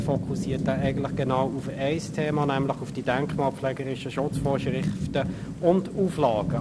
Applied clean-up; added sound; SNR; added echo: none; Rain / Thunderstorm; 4 dB; none.